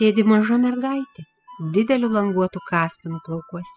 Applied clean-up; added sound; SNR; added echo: classical method spectral subtraction.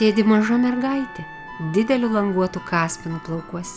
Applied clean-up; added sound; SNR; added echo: none; Wind instrument, woodwind instrument; 19 dB; none.